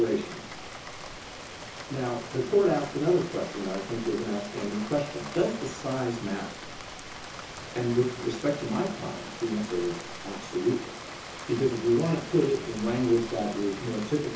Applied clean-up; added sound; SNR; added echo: none; Rain; 11 dB; reverberation time 0.6 s.